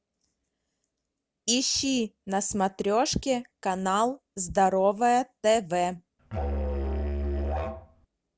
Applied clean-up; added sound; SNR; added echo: none; Musical instrument; 1 dB; none.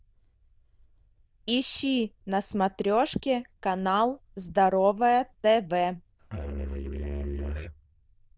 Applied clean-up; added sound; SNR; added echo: neural diffusion model UNIVERSE++.